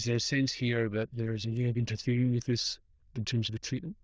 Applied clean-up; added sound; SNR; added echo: neural diffusion model UNIVERSE++.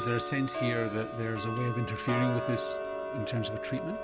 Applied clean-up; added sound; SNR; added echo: none; Tick-tock; 3 dB; none.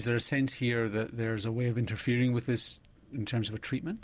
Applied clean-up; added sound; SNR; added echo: none; none; none; none.